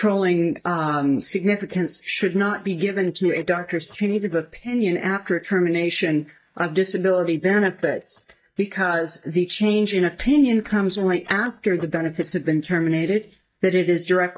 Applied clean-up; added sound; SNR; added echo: neural mask model DeepFilterNet 3.